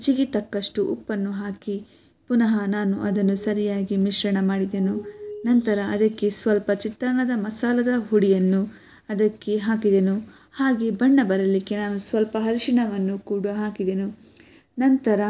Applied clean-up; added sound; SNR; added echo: none; Glass; 17 dB; none.